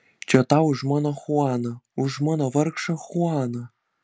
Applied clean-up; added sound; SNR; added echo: none; none; none; none.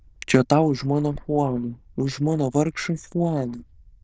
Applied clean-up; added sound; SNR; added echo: neural diffusion model UNIVERSE++.